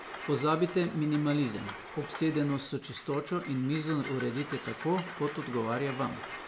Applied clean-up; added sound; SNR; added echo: none; Train; 12 dB; none.